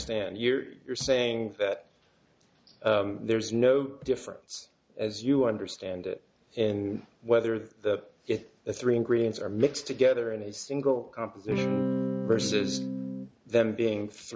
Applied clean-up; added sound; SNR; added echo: none; Electric guitar / Strum; 1 dB; none.